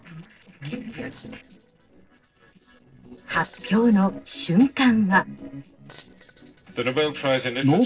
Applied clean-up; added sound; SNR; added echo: neural separator model SepFormer DNS4.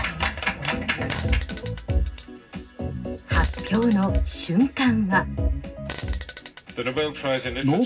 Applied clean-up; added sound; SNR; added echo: none; Fart; 15 dB; reverberation time 0.4 s.